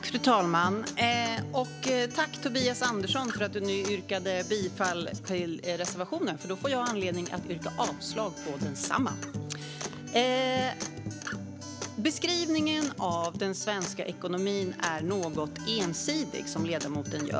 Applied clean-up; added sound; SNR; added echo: none; Acoustic guitar; 8 dB; none.